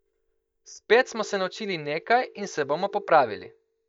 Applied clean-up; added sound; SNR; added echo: neural mask model DeepFilterNet 3.